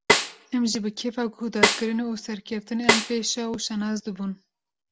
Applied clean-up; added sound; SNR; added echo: none; Snare drum; -2 dB; none.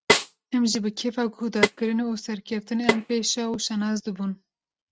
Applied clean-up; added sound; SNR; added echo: neural mask model RNNoise.